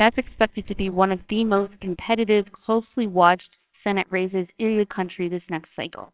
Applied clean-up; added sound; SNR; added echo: neural separator model SepFormer WHAMR!.